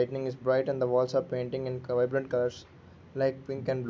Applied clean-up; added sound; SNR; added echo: none; none; none; none.